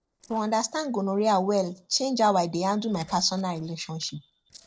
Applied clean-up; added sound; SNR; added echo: neural separator model SepFormer DNS4.